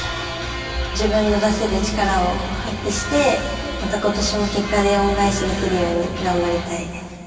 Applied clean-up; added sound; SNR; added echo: none; none; none; reverberation time 2.5 s.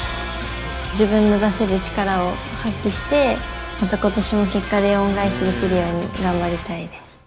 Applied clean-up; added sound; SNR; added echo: none; none; none; none.